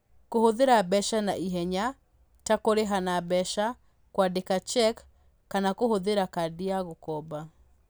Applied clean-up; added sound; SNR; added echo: none; none; none; none.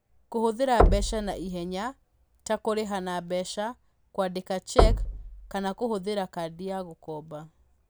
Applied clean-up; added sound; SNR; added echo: none; Knock; -3 dB; none.